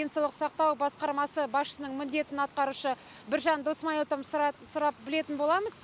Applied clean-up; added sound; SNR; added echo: none; none; none; none.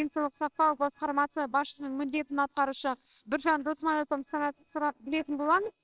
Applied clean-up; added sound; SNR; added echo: neural separator model SepFormer WHAMR!.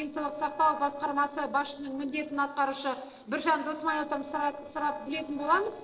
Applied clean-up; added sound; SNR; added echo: neural separator model SepFormer DNS4.